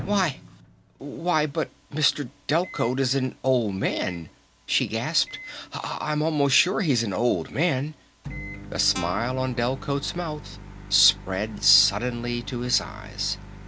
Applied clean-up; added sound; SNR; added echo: none; Microwave oven + Guitar; 15 dB; none.